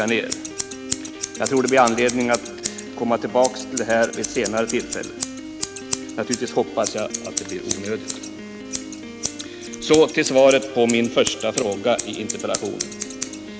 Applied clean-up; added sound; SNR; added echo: none; Piano + Scissors; 8 dB; none.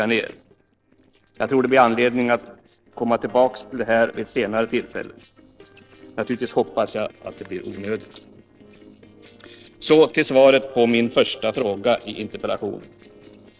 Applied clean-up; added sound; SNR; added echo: neural separator model SepFormer DNS4.